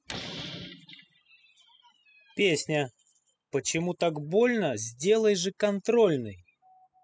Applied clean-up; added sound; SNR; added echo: classical method spectral subtraction.